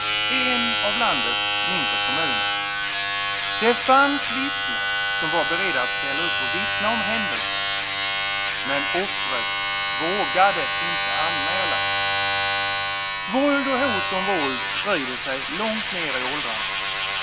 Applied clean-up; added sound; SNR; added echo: none; Domestic sounds, home sounds; -3 dB; none.